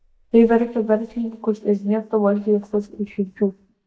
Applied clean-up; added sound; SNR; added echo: neural mask model DeepFilterNet 3.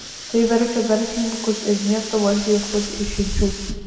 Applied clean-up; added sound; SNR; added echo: none; Hiss; 8 dB; reverberation time 2.0 s.